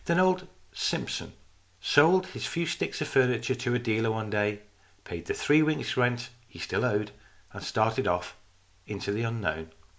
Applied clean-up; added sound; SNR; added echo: none; none; none; none.